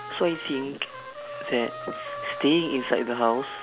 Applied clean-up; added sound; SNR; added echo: none; Trumpet; 11 dB; none.